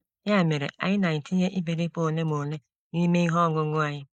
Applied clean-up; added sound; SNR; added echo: neural mask model Resemble Enhance denoiser.